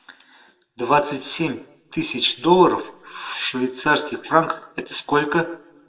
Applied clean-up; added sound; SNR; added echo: none; none; none; reverberation time 0.5 s.